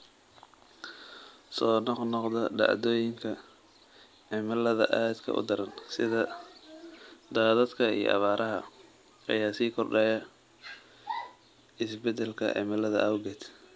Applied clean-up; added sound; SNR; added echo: none; none; none; none.